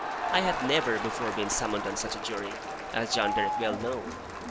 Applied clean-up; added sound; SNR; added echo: none; Crowd; 2 dB; none.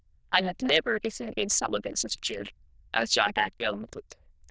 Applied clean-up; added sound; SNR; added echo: neural diffusion model UNIVERSE++.